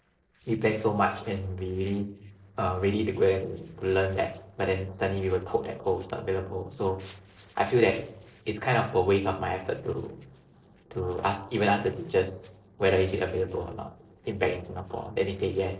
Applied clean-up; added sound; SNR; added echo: neural separator model SepFormer DNS4.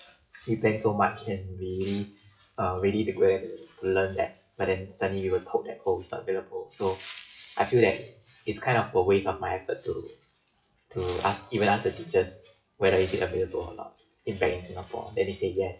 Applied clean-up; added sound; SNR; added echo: classical method WPE with log-MMSE.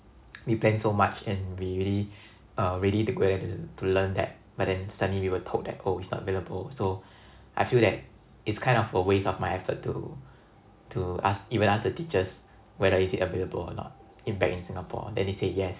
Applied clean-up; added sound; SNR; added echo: none; none; none; none.